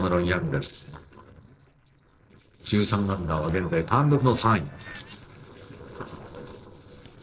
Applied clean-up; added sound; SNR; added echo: neural separator model SepFormer DNS4.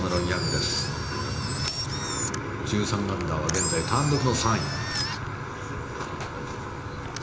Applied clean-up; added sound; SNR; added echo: none; Engine; 7 dB; reverberation time 0.8 s.